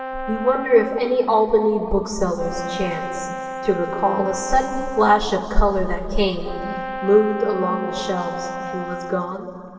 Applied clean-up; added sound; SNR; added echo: none; Brass instrument; 10 dB; reverberation time 2.7 s.